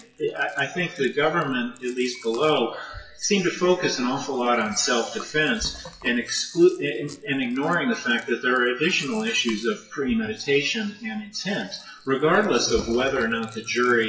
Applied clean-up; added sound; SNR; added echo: classical method WPE with log-MMSE.